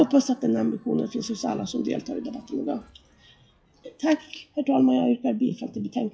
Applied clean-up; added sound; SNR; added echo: classical method WPE with log-MMSE.